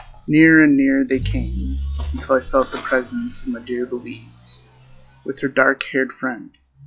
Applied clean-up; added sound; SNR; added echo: classical method log-MMSE.